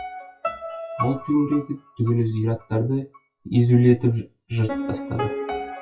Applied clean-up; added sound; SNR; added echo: classical method WPE with log-MMSE.